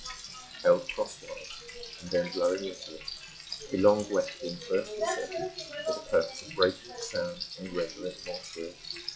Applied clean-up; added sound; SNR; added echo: classical method log-MMSE.